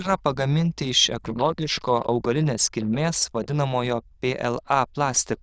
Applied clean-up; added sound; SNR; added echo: neural diffusion model UNIVERSE++.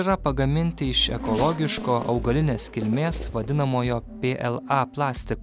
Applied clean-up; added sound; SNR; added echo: none; Race car, auto racing / Accelerating, revving, vroom; 14 dB; none.